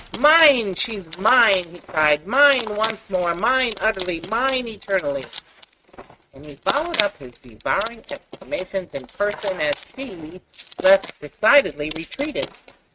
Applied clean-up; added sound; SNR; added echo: neural mask model RNNoise.